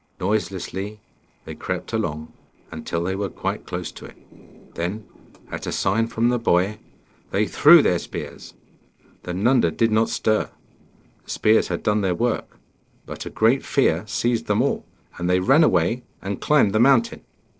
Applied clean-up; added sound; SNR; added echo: neural separator model SepFormer DNS4.